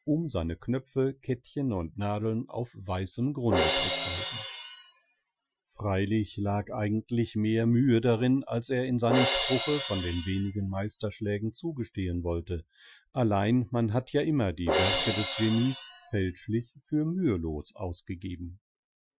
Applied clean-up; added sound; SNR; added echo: classical method Wiener filter.